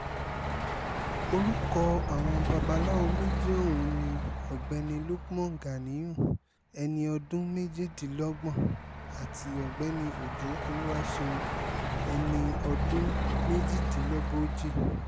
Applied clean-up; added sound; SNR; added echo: none; Truck; 0 dB; none.